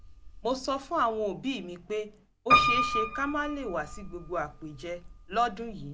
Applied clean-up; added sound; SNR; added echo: none; Piano; 0 dB; none.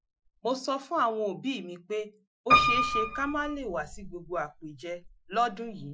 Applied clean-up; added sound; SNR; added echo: classical method Wiener filter.